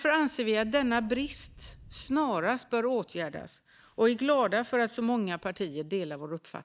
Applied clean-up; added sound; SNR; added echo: neural mask model DeepFilterNet 3.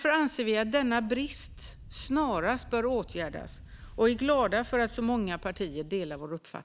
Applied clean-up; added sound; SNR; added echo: none; Wind; 18 dB; none.